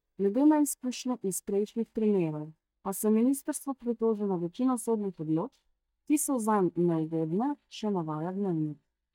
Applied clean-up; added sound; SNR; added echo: neural mask model DeepFilterNet 3.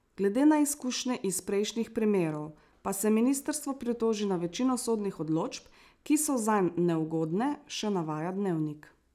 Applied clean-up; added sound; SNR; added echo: none; none; none; none.